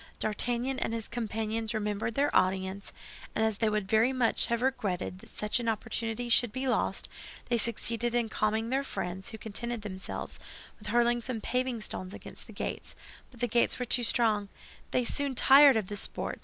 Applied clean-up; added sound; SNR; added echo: none; none; none; none.